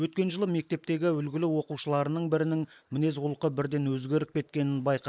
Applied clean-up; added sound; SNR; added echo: neural mask model Resemble Enhance denoiser.